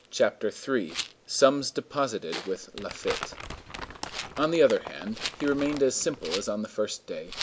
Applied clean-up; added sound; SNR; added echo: none; Crumpling, crinkling + Rattle; 11 dB; none.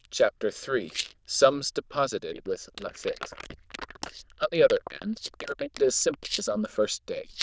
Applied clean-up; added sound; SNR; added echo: neural diffusion model UNIVERSE++.